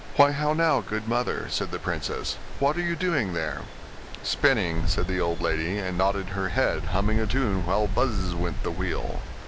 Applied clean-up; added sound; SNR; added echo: none; Stream; 3 dB; none.